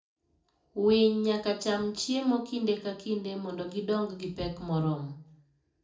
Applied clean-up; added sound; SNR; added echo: none; none; none; reverberation time 0.4 s.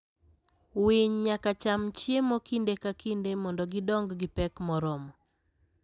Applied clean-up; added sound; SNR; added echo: none; none; none; none.